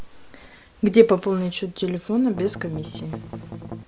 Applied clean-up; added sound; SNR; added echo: none; Strum; 12 dB; none.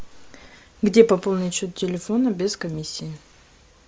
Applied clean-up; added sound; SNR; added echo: none; none; none; none.